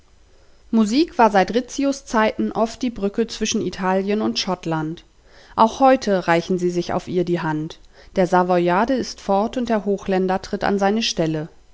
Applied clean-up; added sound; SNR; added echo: none; none; none; none.